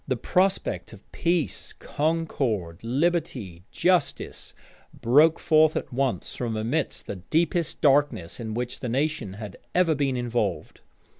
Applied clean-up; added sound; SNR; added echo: none; none; none; none.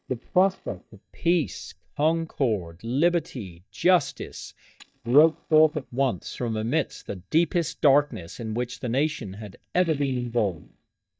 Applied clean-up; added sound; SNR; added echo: neural mask model DeepFilterNet 3.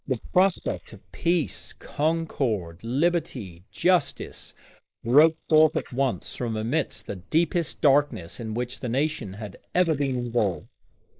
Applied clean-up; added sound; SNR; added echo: neural mask model Resemble Enhance denoiser.